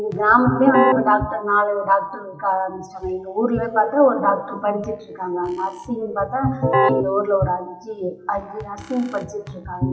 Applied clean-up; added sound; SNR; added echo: classical method WPE with log-MMSE.